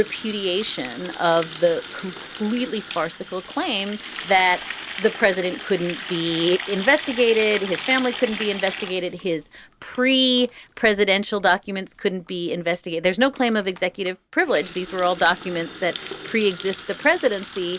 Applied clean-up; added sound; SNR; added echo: none; Water tap, faucet; 13 dB; none.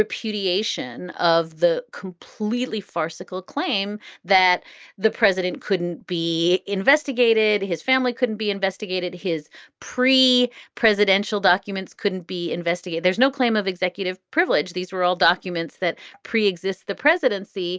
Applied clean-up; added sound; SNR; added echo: none; none; none; none.